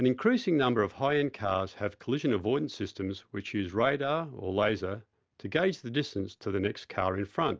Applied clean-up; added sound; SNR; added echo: none; none; none; none.